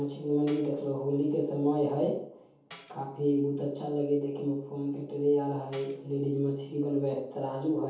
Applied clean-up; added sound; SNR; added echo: none; Tambourine; 10 dB; reverberation time 0.7 s.